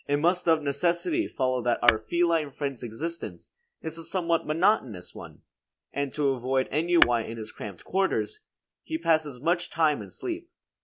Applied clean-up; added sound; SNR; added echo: none; Tap / Hammer; 4 dB; none.